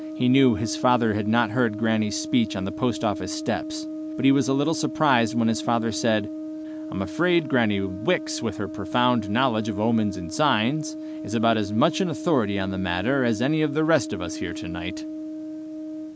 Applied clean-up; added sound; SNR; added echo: none; Brass instrument; 9 dB; none.